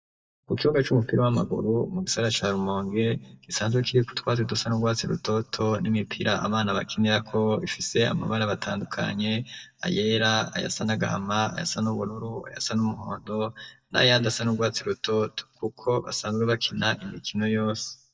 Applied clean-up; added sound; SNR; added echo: neural mask model DeepFilterNet 3.